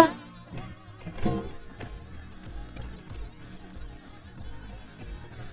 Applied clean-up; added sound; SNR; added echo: neural mask model DeepFilterNet 3.